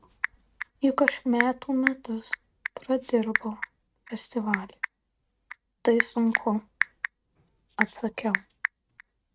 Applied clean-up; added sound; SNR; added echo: neural mask model RNNoise.